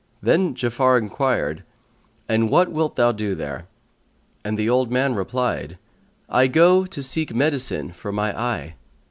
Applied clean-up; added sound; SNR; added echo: none; none; none; none.